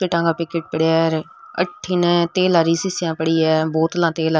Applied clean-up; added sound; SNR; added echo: none; none; none; none.